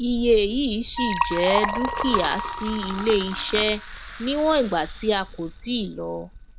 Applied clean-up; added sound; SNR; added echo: none; Wind instrument, woodwind instrument + Liquid; 6 dB; none.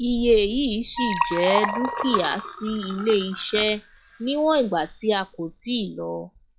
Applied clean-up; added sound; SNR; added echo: classical method log-MMSE.